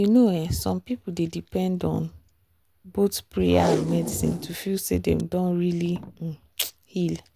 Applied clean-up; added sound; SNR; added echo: none; Packing tape, duct tape; 11 dB; none.